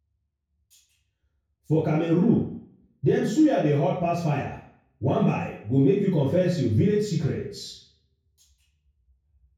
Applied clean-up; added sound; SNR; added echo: none; none; none; reverberation time 0.6 s.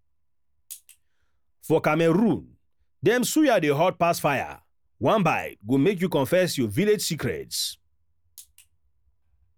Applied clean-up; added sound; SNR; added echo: none; none; none; none.